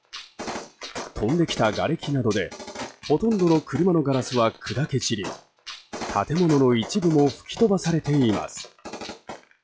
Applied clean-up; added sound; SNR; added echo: classical method log-MMSE.